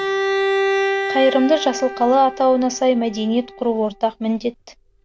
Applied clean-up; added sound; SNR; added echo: none; Bowed string instrument; 5 dB; none.